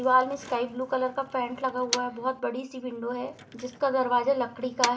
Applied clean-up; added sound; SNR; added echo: none; Motor vehicle (road); 12 dB; reverberation time 0.4 s.